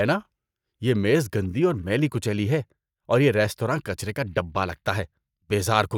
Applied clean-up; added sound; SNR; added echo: neural mask model DeepFilterNet 3.